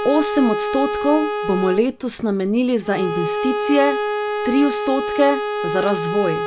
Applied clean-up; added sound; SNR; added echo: none; Bowed string instrument; 3 dB; none.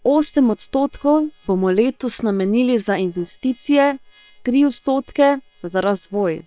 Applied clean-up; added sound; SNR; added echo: neural separator model SepFormer WHAM!.